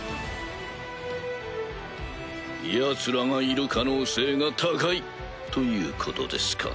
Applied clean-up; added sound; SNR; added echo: none; none; none; none.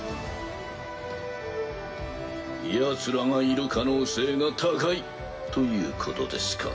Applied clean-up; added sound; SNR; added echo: none; Wind instrument, woodwind instrument; 16 dB; reverberation time 2.0 s.